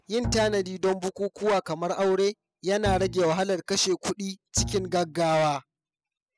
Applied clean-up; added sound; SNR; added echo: classical method spectral subtraction.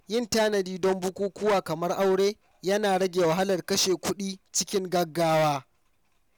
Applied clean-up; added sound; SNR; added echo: none; none; none; none.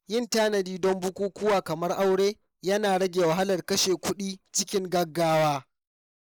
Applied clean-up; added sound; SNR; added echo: neural mask model Resemble Enhance denoiser.